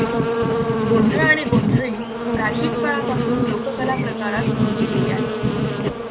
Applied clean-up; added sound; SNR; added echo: none; Writing + Buzz; -4 dB; none.